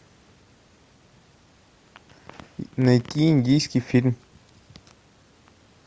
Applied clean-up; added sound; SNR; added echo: none; none; none; none.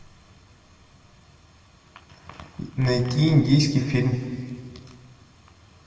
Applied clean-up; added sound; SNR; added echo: none; none; none; reverberation time 1.9 s.